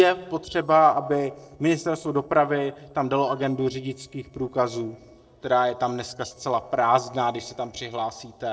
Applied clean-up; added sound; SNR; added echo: neural separator model SepFormer DNS4.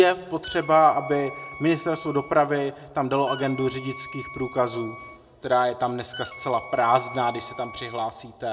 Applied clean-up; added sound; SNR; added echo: none; Wind instrument, woodwind instrument; 16 dB; reverberation time 0.7 s.